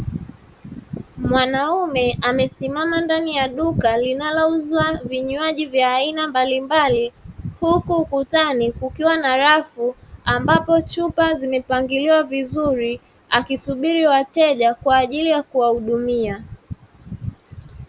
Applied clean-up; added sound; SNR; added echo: none; none; none; none.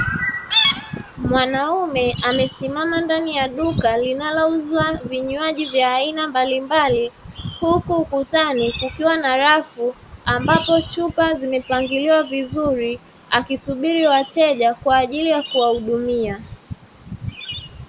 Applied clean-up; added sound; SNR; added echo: none; Chirp, tweet; 11 dB; none.